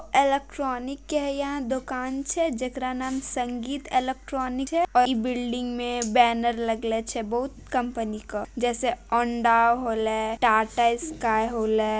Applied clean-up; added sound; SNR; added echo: none; none; none; none.